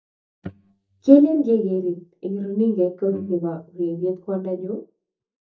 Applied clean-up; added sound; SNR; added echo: neural mask model DeepFilterNet 3.